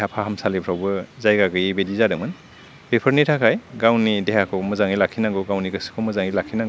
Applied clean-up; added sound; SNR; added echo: none; none; none; none.